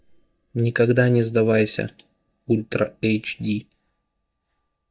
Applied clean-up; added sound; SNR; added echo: neural mask model DeepFilterNet 3.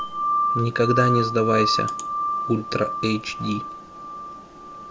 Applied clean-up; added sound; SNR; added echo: none; Wind chime; 1 dB; none.